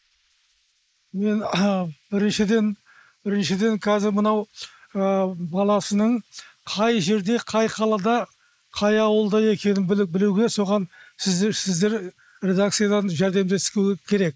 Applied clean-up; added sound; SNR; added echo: neural mask model Resemble Enhance denoiser.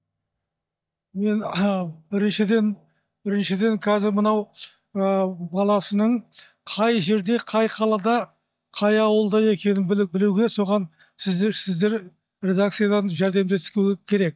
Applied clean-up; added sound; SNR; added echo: neural mask model DeepFilterNet 3.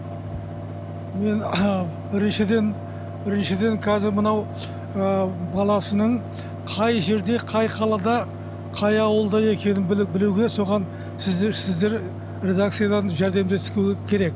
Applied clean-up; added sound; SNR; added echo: none; Mechanical fan; 10 dB; none.